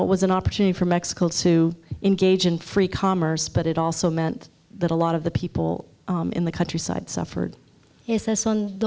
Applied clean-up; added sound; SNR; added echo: none; none; none; none.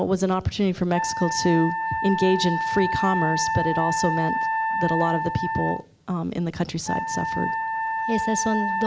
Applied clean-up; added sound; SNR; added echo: none; Wind instrument, woodwind instrument; 2 dB; none.